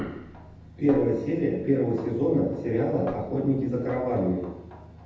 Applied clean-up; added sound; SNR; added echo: none; Snare drum; 17 dB; reverberation time 0.8 s.